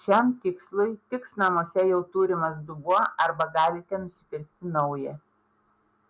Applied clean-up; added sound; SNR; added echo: none; none; none; none.